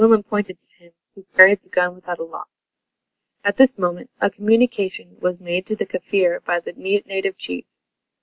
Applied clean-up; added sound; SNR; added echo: none; none; none; none.